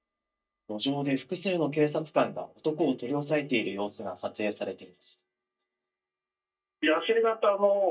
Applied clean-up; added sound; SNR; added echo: neural mask model DeepFilterNet 3.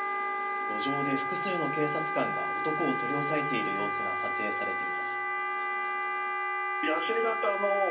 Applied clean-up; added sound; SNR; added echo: none; Wind instrument, woodwind instrument; -3 dB; reverberation time 0.3 s.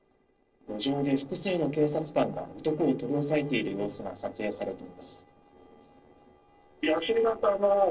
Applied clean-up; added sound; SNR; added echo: neural separator model SepFormer DNS4.